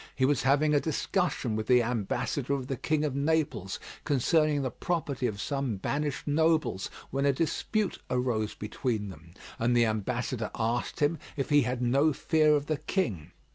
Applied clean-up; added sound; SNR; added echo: none; none; none; none.